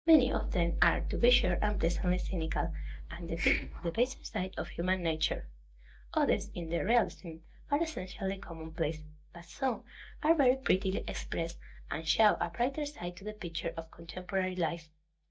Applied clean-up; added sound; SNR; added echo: neural mask model DeepFilterNet 3.